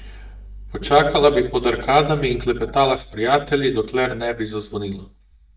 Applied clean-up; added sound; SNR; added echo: neural mask model DeepFilterNet 3.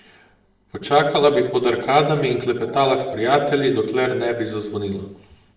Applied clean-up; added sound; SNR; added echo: neural separator model SepFormer DNS4.